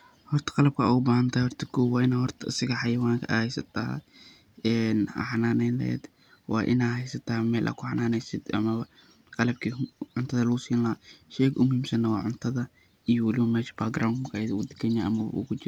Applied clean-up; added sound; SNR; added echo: none; none; none; none.